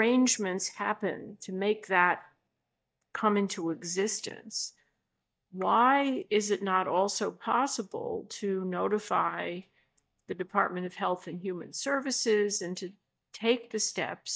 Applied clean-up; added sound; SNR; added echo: neural mask model DeepFilterNet 3.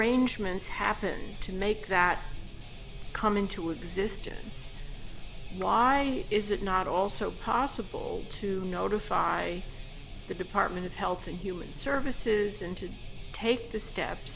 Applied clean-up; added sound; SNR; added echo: none; Guitar; 17 dB; none.